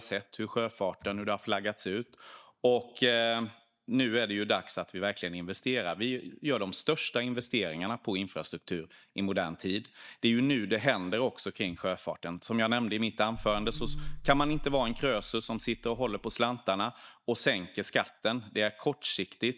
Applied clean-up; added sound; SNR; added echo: neural mask model DeepFilterNet 3.